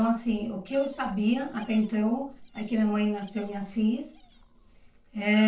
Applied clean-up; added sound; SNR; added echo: neural separator model SepFormer DNS4.